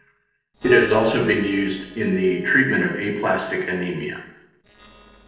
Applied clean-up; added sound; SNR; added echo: neural separator model SepFormer DNS4.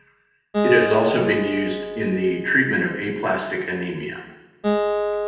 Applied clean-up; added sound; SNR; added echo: none; Acoustic guitar; 3 dB; reverberation time 0.9 s.